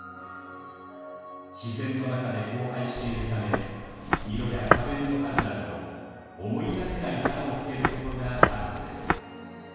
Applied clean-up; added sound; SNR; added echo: none; Walk, footsteps; -3 dB; reverberation time 1.9 s.